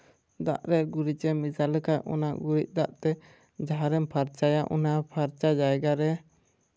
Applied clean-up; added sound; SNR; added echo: none; none; none; none.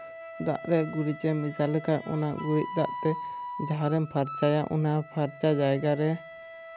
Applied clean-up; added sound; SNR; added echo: none; Wind instrument, woodwind instrument; 12 dB; none.